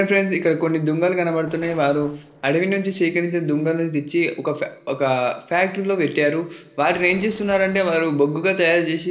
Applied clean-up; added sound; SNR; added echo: neural separator model SepFormer DNS4.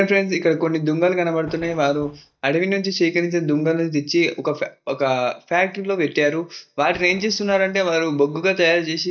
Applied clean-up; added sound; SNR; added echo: neural mask model DeepFilterNet 3.